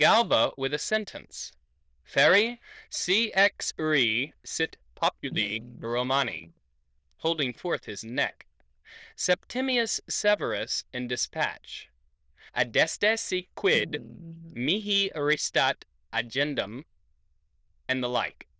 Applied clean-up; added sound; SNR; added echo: neural diffusion model UNIVERSE++.